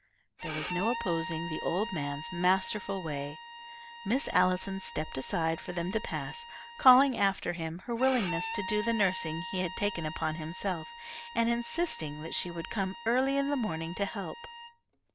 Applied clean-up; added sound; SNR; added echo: none; Bowed string instrument; 11 dB; none.